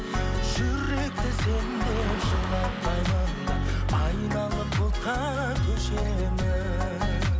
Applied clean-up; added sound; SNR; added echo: none; Car passing by / Traffic noise, roadway noise; 16 dB; none.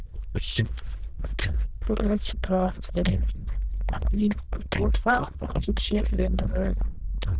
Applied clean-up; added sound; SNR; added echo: neural diffusion model UNIVERSE++.